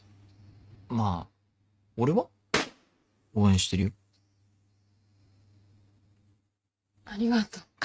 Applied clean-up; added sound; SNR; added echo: neural mask model RNNoise.